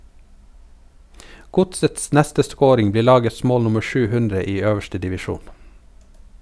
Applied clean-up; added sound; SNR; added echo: none; none; none; none.